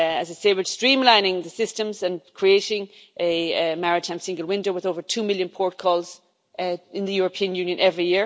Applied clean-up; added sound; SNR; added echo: none; none; none; none.